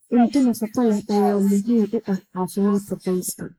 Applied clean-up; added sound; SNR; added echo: neural mask model Resemble Enhance denoiser.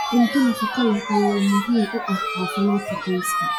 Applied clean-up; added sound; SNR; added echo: classical method log-MMSE.